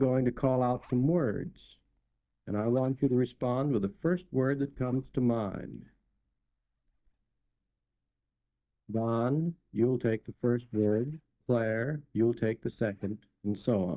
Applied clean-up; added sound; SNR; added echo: neural mask model DeepFilterNet 3.